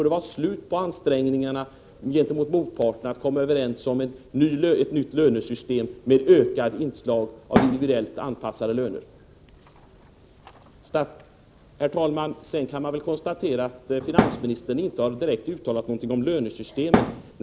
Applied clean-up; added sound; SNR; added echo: none; Thump, thud; -2 dB; none.